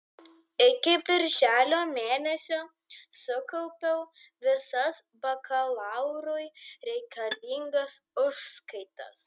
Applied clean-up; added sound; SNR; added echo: neural mask model RNNoise.